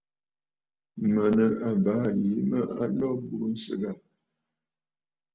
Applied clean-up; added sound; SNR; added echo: none; none; none; none.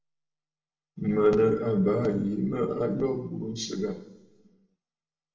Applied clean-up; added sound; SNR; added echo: none; none; none; reverberation time 0.7 s.